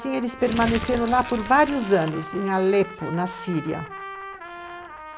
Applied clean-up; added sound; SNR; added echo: none; Trumpet + Crumpling, crinkling; 11 dB; none.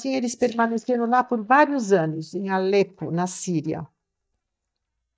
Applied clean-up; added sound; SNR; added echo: neural mask model DeepFilterNet 3.